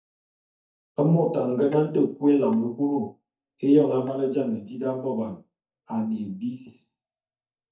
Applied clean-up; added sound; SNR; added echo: neural mask model DeepFilterNet 3.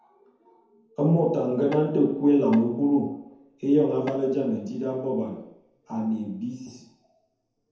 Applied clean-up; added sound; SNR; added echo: none; Tap / Wood; 18 dB; reverberation time 0.9 s.